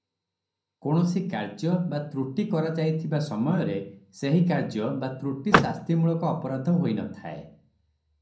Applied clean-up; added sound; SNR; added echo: none; Vehicle; 0 dB; reverberation time 0.6 s.